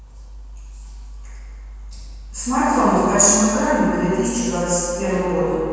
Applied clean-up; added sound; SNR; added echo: none; none; none; reverberation time 2.1 s.